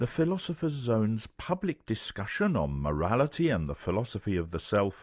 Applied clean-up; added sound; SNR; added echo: none; none; none; none.